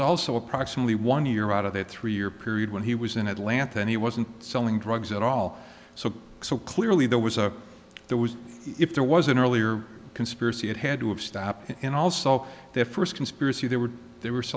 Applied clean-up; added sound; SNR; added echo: none; none; none; none.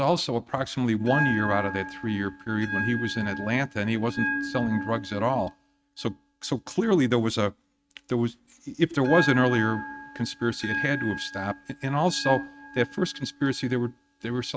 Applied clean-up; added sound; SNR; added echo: neural mask model RNNoise.